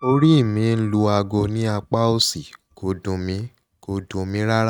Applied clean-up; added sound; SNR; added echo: neural mask model RNNoise.